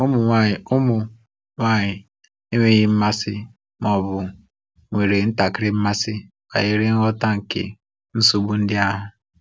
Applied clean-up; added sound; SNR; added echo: none; none; none; none.